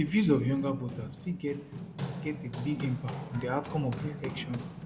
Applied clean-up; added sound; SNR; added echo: none; Run; 8 dB; none.